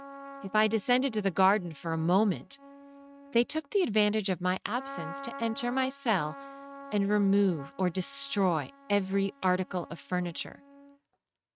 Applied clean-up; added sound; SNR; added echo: neural mask model RNNoise.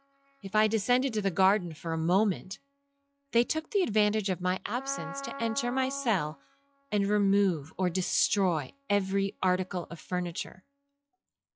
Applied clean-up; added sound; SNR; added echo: classical method log-MMSE.